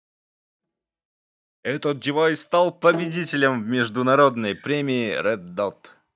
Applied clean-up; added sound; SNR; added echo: neural mask model DeepFilterNet 3.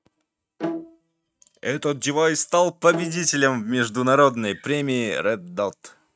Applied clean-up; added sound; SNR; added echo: neural mask model RNNoise.